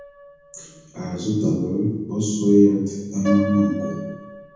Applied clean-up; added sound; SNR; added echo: none; Piano; 14 dB; reverberation time 1.1 s.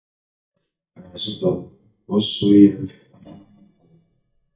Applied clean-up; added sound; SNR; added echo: neural mask model DeepFilterNet 3.